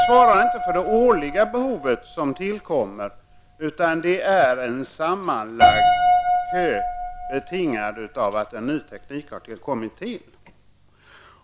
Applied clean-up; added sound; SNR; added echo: none; Piano; 1 dB; none.